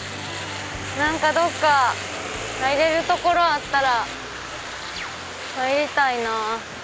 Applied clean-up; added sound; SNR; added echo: none; Bird + Domestic sounds, home sounds; 14 dB; none.